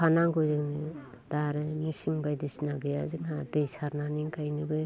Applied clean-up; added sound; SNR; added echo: none; none; none; none.